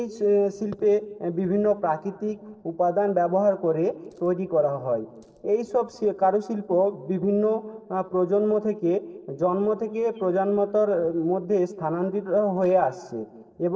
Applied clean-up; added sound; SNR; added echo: neural separator model SepFormer DNS4.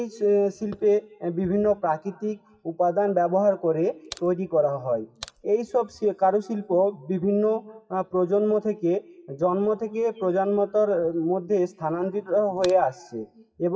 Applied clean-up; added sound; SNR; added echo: classical method WPE with log-MMSE.